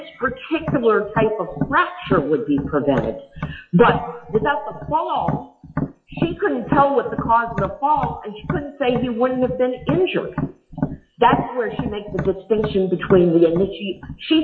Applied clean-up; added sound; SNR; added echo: classical method WPE with log-MMSE.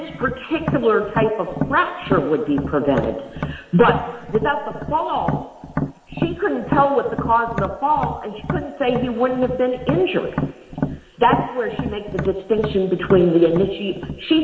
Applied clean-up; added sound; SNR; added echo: none; Tap; 8 dB; reverberation time 3.0 s.